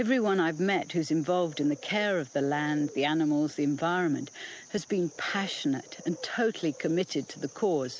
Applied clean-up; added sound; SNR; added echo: none; none; none; none.